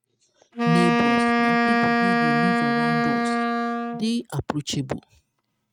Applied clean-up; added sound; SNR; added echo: neural mask model RNNoise.